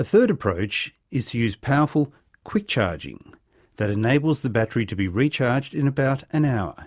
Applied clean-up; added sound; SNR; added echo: none; none; none; none.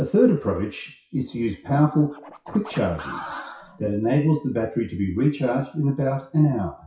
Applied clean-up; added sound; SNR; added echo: classical method WPE with log-MMSE.